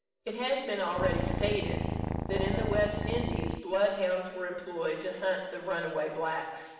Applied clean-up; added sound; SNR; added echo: none; Purr; 0 dB; reverberation time 1.2 s.